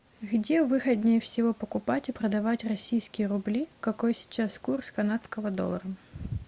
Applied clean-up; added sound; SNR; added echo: none; none; none; none.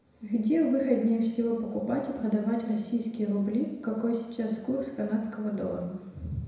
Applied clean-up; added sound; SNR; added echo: none; none; none; reverberation time 1.0 s.